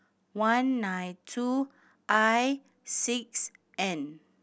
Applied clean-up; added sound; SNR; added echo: none; none; none; none.